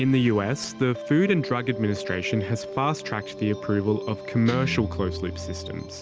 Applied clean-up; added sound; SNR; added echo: none; Guitar; 15 dB; none.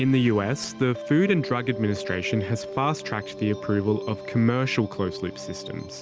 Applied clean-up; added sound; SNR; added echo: none; none; none; none.